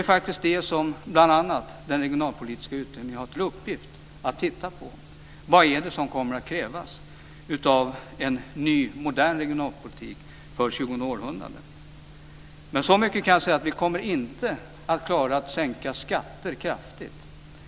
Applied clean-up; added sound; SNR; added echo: none; none; none; none.